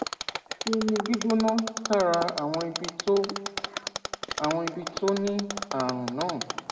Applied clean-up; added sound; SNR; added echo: none; Mechanisms; 6 dB; reverberation time 1.1 s.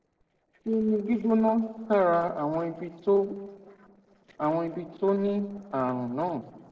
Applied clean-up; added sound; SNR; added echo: neural separator model SepFormer DNS4.